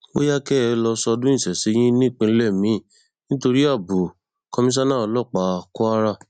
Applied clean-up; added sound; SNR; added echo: none; none; none; none.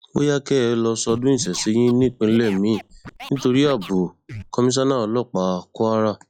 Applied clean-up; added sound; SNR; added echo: classical method log-MMSE.